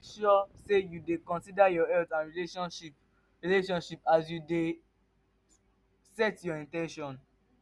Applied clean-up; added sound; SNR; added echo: none; none; none; none.